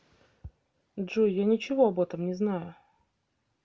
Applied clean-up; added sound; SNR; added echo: none; none; none; none.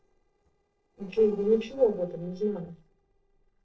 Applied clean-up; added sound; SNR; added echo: neural separator model SepFormer DNS4.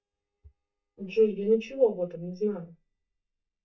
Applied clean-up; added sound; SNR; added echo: neural mask model DeepFilterNet 3.